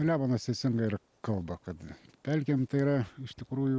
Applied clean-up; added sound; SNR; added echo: none; none; none; none.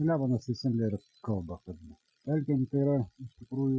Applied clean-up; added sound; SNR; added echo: classical method Wiener filter.